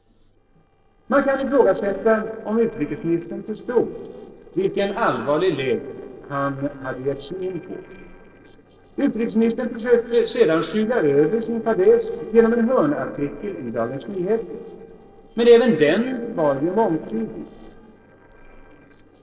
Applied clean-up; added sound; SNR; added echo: neural separator model SepFormer DNS4.